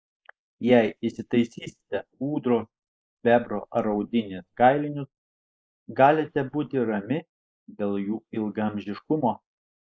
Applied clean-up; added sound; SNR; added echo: neural mask model Resemble Enhance denoiser.